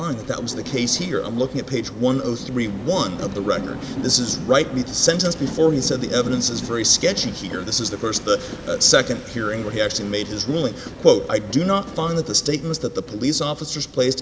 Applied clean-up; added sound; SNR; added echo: none; Train; 12 dB; none.